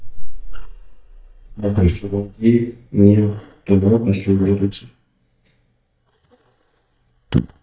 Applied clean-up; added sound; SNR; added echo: neural mask model DeepFilterNet 3.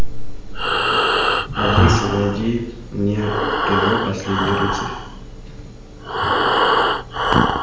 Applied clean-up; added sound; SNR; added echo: none; Breathing; -2 dB; reverberation time 0.9 s.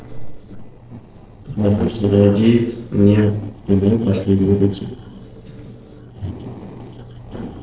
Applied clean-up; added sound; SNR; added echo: neural separator model SepFormer DNS4.